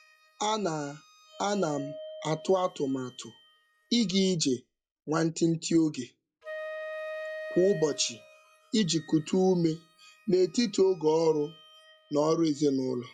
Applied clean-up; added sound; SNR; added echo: classical method log-MMSE.